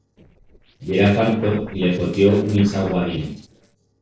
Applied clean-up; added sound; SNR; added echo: neural separator model SepFormer DNS4.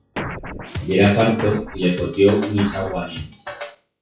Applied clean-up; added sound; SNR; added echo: classical method WPE with log-MMSE.